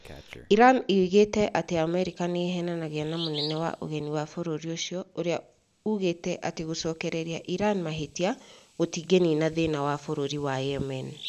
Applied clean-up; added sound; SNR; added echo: none; Bird vocalization, bird call, bird song; 19 dB; none.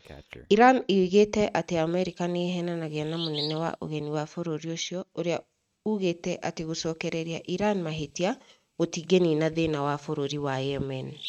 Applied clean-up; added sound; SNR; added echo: neural mask model RNNoise.